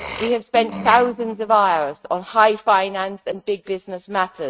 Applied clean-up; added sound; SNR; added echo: neural mask model RNNoise.